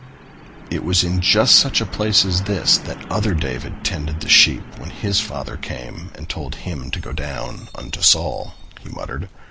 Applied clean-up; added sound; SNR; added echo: none; Truck; 15 dB; none.